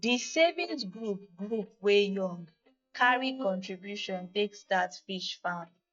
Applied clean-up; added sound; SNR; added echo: neural mask model DeepFilterNet 3.